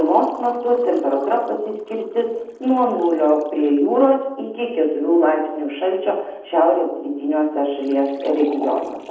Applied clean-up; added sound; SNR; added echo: neural separator model SepFormer DNS4.